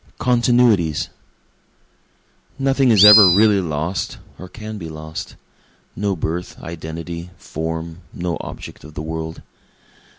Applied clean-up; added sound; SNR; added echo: none; Animal; -5 dB; none.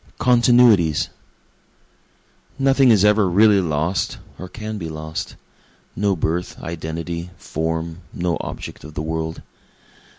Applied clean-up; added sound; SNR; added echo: none; none; none; none.